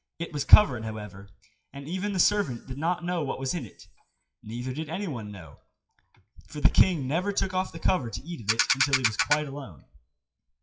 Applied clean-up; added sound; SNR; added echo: classical method WPE with log-MMSE.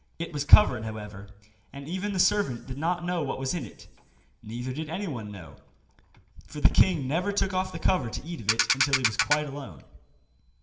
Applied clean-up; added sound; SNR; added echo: none; Ratchet, pawl; 0 dB; reverberation time 0.8 s.